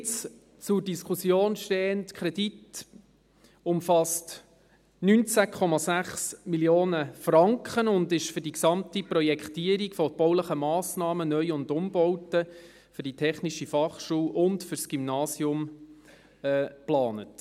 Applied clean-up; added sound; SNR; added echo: none; none; none; none.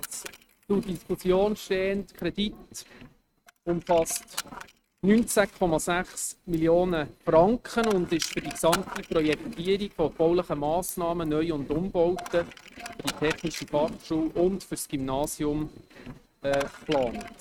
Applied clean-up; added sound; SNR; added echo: neural mask model RNNoise.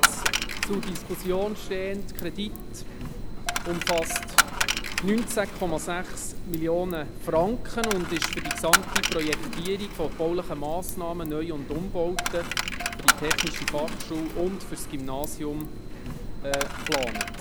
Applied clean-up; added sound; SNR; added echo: none; Coin (dropping); -1 dB; none.